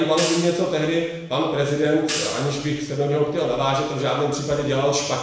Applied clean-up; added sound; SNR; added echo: none; Hi-hat; 12 dB; reverberation time 0.9 s.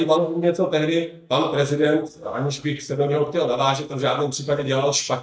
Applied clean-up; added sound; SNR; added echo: neural mask model DeepFilterNet 3.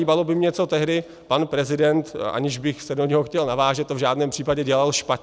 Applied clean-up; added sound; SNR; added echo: none; none; none; none.